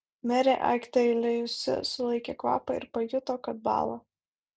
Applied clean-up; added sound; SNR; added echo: none; none; none; none.